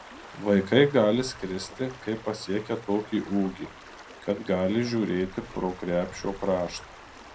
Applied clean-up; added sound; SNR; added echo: none; Stream; 18 dB; reverberation time 0.2 s.